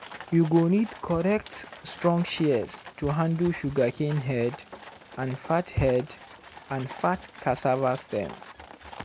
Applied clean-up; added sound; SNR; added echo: none; Livestock, farm animals, working animals; 17 dB; none.